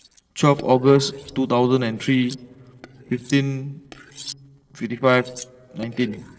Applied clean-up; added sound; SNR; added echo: neural separator model SepFormer DNS4.